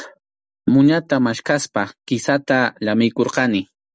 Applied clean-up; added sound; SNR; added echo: none; none; none; none.